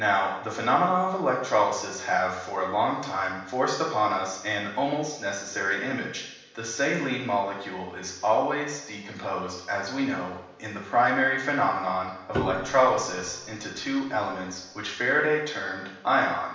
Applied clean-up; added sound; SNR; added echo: none; Piano; 11 dB; reverberation time 0.9 s.